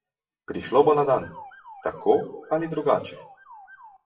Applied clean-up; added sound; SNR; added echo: classical method WPE with log-MMSE.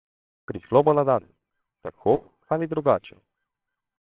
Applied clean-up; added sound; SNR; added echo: neural separator model SepFormer WHAMR!.